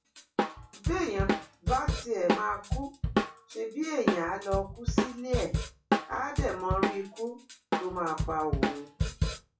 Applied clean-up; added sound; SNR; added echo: classical method WPE with log-MMSE.